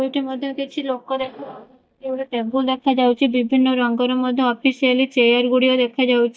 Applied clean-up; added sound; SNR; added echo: neural mask model DeepFilterNet 3.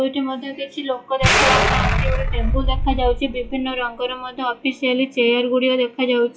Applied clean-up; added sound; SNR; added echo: classical method WPE with log-MMSE.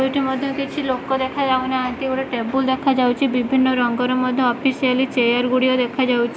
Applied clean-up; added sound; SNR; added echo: none; none; none; none.